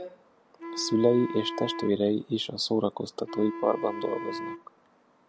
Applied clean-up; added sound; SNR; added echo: none; Wind instrument, woodwind instrument; 10 dB; none.